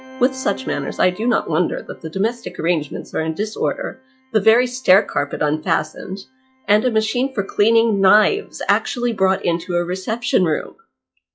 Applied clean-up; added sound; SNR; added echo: classical method log-MMSE.